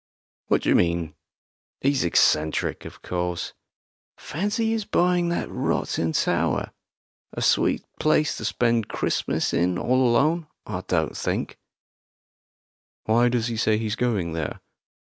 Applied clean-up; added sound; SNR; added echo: none; none; none; none.